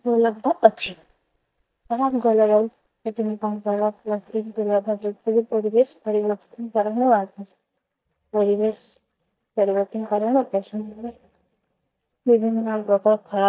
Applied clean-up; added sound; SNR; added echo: neural mask model DeepFilterNet 3.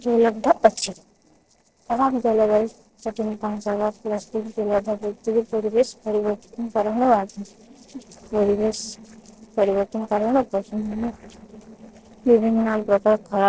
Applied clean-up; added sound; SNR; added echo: neural separator model SepFormer DNS4.